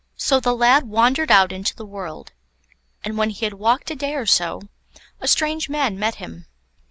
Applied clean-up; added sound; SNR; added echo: none; none; none; none.